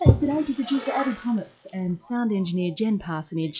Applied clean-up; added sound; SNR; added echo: classical method log-MMSE.